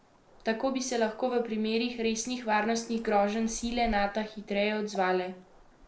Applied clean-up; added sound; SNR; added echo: none; Waves, surf; 18 dB; none.